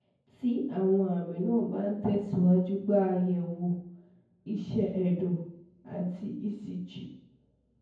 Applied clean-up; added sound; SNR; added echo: none; none; none; reverberation time 0.9 s.